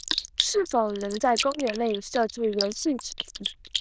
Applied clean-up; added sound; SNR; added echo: neural diffusion model UNIVERSE++.